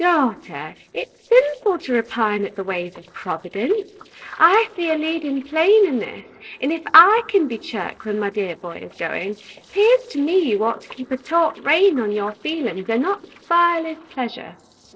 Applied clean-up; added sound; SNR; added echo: neural separator model SepFormer DNS4.